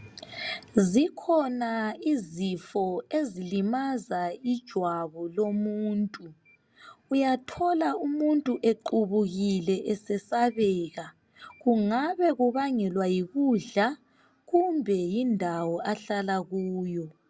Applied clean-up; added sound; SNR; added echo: none; none; none; none.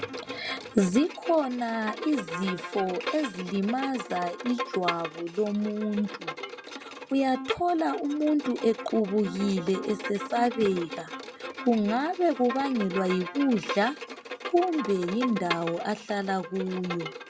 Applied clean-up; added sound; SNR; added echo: none; Bowed string instrument; 9 dB; none.